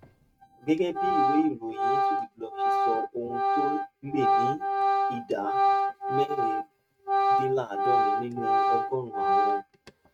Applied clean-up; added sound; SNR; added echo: neural mask model RNNoise.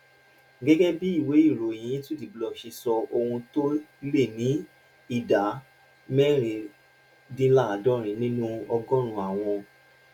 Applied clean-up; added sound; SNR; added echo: none; none; none; none.